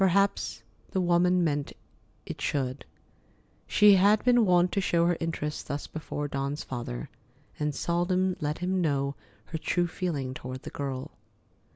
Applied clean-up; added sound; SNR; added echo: none; none; none; none.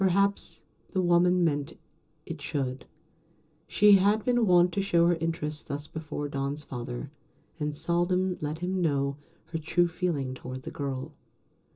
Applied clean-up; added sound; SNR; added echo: none; none; none; reverberation time 0.2 s.